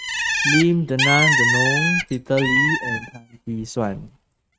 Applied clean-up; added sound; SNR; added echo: neural mask model RNNoise.